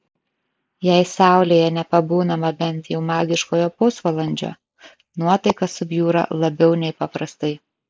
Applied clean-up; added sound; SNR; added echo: neural mask model Resemble Enhance denoiser.